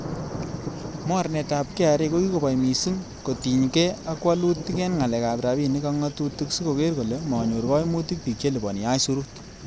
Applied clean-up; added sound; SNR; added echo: none; Thunder / Rain; 12 dB; none.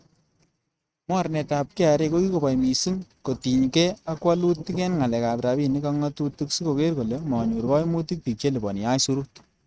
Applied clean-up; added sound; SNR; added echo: neural mask model RNNoise.